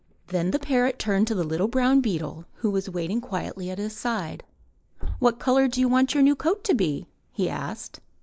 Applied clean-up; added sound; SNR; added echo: neural mask model Resemble Enhance denoiser.